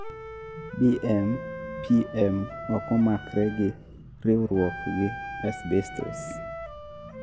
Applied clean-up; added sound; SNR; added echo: none; Wind instrument, woodwind instrument; 12 dB; none.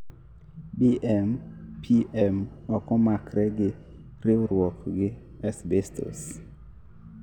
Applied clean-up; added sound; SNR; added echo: none; none; none; none.